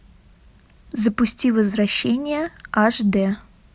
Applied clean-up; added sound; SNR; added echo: none; none; none; none.